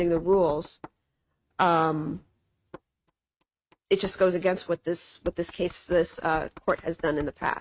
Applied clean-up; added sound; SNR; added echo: neural mask model RNNoise.